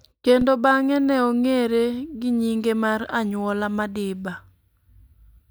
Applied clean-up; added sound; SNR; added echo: neural mask model DeepFilterNet 3.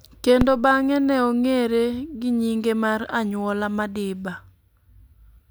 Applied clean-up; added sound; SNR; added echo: none; Fireworks; 15 dB; none.